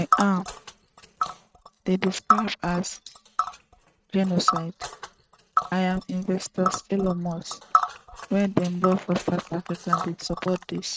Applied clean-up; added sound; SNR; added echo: neural mask model RNNoise.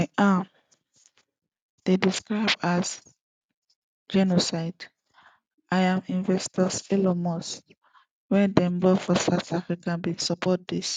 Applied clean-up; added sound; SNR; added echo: none; none; none; none.